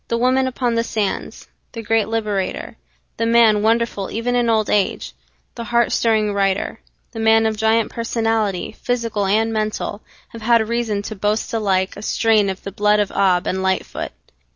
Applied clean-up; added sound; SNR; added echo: none; none; none; none.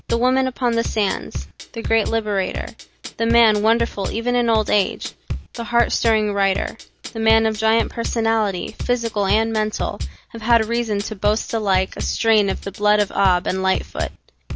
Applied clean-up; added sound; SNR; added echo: none; Bass drum / Drum kit; 9 dB; none.